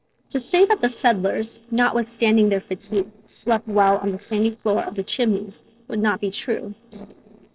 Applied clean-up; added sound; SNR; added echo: neural separator model SepFormer DNS4.